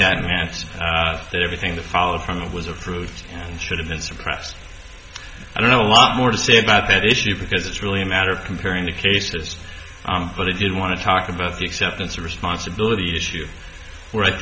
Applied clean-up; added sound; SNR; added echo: none; none; none; none.